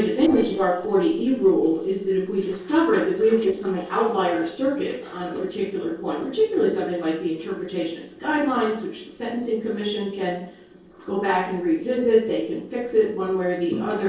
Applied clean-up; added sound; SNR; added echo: neural separator model SepFormer DNS4.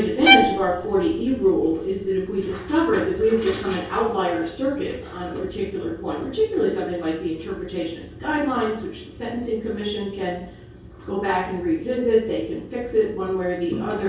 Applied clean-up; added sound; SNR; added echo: none; Bowed string instrument; 0 dB; reverberation time 0.6 s.